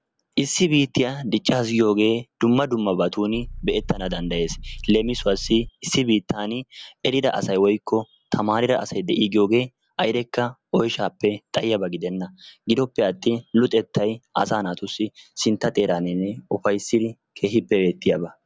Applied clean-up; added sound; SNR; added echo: none; Idling / Car; 12 dB; none.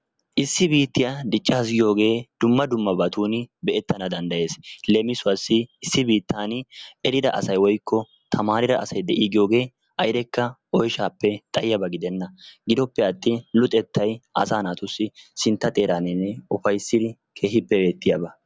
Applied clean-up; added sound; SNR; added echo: none; none; none; none.